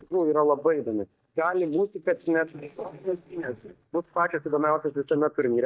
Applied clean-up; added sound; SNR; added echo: neural mask model DeepFilterNet 3.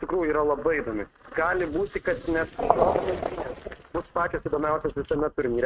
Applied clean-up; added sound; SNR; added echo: neural mask model RNNoise.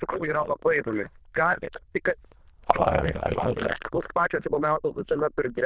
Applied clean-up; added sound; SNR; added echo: neural diffusion model UNIVERSE++.